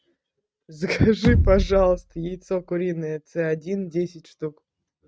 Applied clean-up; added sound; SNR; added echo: neural mask model RNNoise.